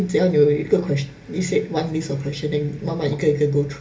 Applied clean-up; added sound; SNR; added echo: none; none; none; reverberation time 0.3 s.